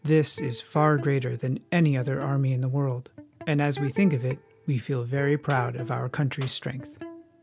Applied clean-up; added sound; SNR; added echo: none; Clapping + Electric guitar; 17 dB; none.